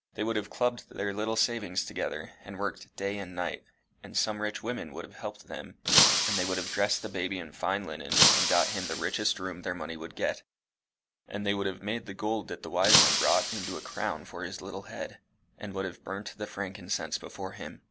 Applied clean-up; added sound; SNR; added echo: none; Shatter; -4 dB; none.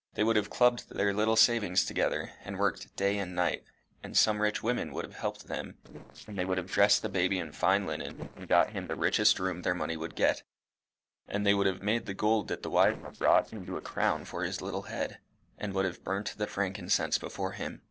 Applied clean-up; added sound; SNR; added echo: neural separator model SepFormer DNS4.